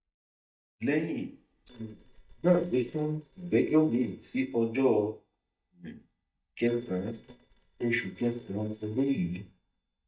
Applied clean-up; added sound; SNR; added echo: neural mask model DeepFilterNet 3.